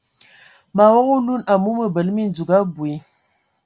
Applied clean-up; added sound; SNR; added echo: none; none; none; none.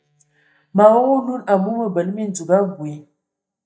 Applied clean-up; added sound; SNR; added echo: neural mask model DeepFilterNet 3.